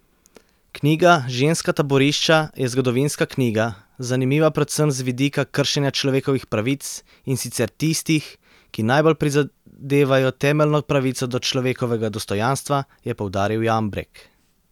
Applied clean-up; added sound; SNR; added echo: none; none; none; none.